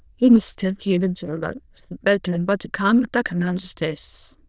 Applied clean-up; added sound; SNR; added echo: neural diffusion model UNIVERSE++.